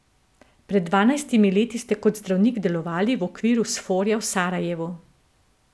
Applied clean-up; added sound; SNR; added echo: none; none; none; none.